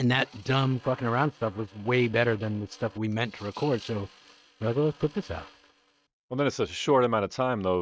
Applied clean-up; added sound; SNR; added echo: neural mask model RNNoise.